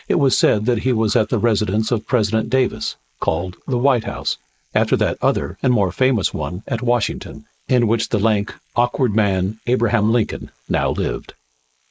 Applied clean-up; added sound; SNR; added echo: neural mask model Resemble Enhance denoiser.